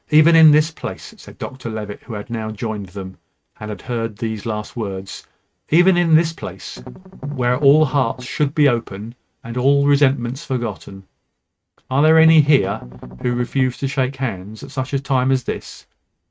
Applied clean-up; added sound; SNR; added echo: neural mask model RNNoise.